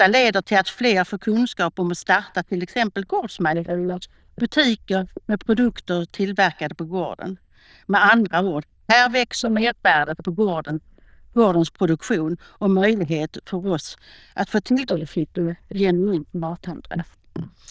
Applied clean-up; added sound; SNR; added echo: neural diffusion model UNIVERSE++.